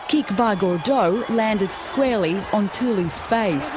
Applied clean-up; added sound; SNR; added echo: none; none; none; none.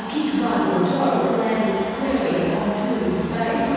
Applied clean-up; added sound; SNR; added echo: none; none; none; reverberation time 2.1 s.